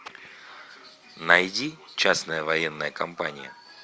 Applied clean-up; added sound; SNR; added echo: none; none; none; none.